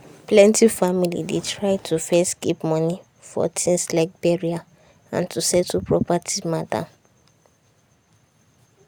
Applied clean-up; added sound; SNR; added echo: none; none; none; none.